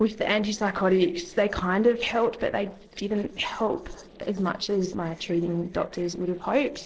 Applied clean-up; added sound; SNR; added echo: neural separator model SepFormer DNS4.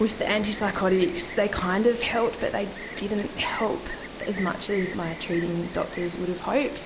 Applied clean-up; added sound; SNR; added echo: none; Insect; 10 dB; none.